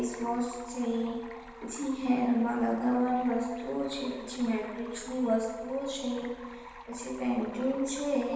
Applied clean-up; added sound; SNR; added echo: none; Stream; 17 dB; reverberation time 1.2 s.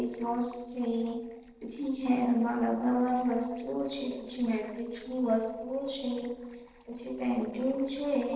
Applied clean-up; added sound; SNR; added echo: neural separator model SepFormer DNS4.